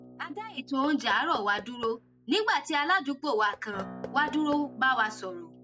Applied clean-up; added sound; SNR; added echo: none; Knock / Wood + Acoustic guitar; 16 dB; none.